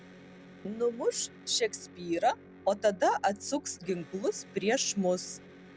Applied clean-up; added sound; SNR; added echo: none; Electric guitar; 20 dB; none.